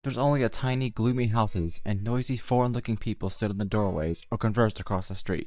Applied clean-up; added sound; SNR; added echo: neural mask model DeepFilterNet 3.